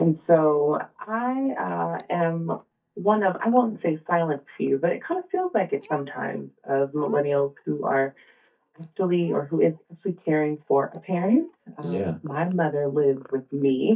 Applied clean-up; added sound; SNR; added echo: neural mask model DeepFilterNet 3.